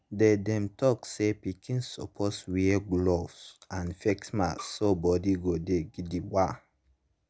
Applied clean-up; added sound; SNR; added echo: none; Bowed string instrument; 19 dB; none.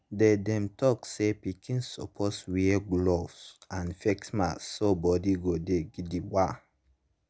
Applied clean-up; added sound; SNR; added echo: none; none; none; none.